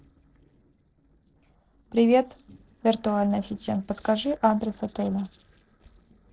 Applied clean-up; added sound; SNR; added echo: neural separator model SepFormer DNS4.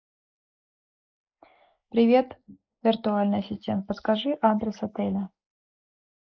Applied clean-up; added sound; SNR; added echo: neural mask model Resemble Enhance denoiser.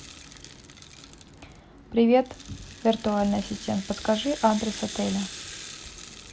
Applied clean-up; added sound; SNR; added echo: none; Rattle (instrument); 15 dB; none.